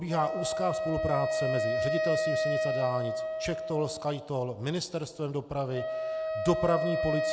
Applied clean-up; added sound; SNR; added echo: none; Wind instrument, woodwind instrument; 0 dB; none.